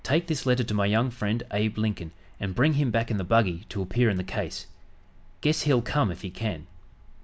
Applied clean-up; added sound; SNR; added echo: none; none; none; none.